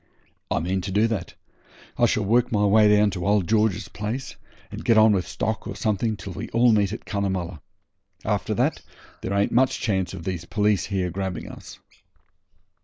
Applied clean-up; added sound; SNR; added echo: none; none; none; none.